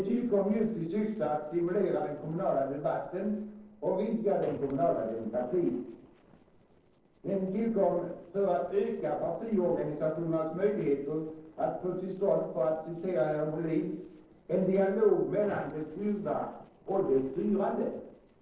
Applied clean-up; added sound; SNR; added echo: neural separator model SepFormer DNS4.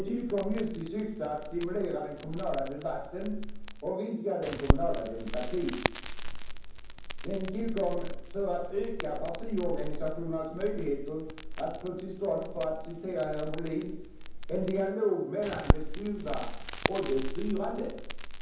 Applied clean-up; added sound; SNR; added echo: none; Crackle; 0 dB; reverberation time 0.9 s.